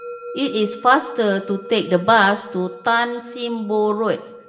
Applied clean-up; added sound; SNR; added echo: none; Musical instrument; 15 dB; reverberation time 0.9 s.